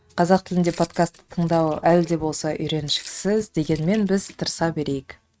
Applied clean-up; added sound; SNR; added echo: neural mask model RNNoise.